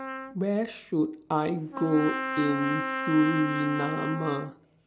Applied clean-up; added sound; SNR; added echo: none; Trumpet; 6 dB; none.